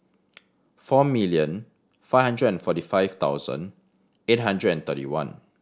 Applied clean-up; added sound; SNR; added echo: none; none; none; none.